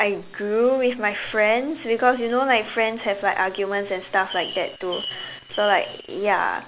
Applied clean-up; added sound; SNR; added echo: none; Bird; 13 dB; none.